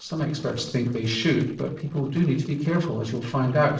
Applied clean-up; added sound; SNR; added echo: neural separator model SepFormer DNS4.